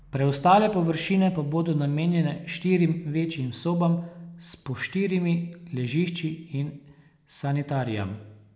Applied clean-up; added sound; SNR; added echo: none; none; none; none.